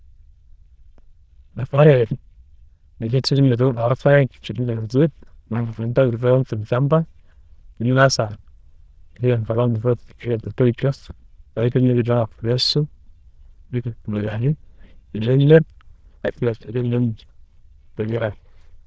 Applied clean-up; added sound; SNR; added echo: neural diffusion model UNIVERSE++.